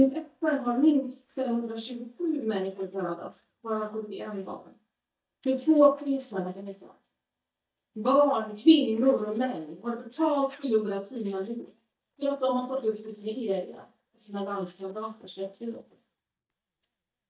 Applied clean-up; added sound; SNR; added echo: neural mask model DeepFilterNet 3.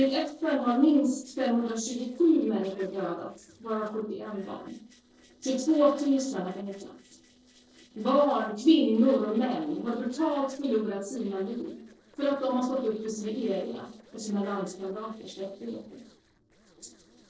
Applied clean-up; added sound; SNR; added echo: neural separator model SepFormer DNS4.